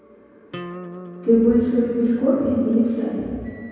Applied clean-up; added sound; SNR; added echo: none; Acoustic guitar; 17 dB; reverberation time 2.2 s.